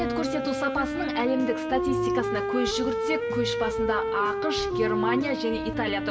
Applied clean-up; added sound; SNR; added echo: none; Wind instrument, woodwind instrument; 0 dB; reverberation time 1.3 s.